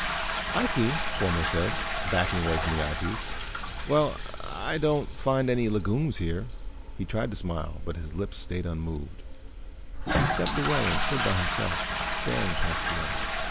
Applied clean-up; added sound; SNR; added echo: none; Toilet flush; 1 dB; none.